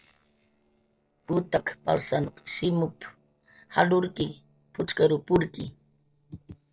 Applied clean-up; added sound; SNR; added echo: neural separator model SepFormer DNS4.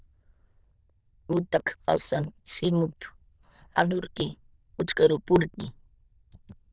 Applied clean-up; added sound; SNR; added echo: neural diffusion model UNIVERSE++.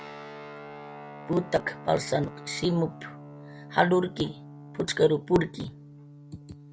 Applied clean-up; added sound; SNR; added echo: none; Guitar; 15 dB; none.